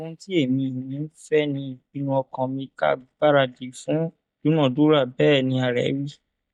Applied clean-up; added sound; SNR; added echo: neural mask model DeepFilterNet 3.